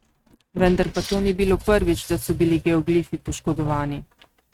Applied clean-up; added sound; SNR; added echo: neural mask model RNNoise.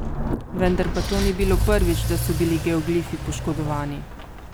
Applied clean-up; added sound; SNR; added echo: none; Rain / Thunderstorm + Engine / Car; 1 dB; none.